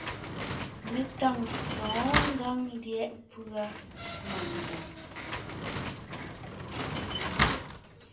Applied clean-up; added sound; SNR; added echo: none; Slam; 1 dB; reverberation time 0.2 s.